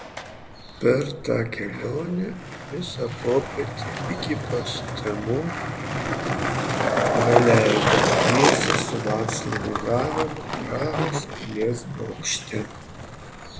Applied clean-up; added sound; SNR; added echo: none; Skateboard; 0 dB; none.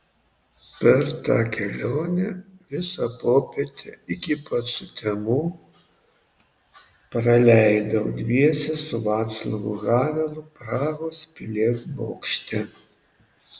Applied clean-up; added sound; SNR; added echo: none; none; none; none.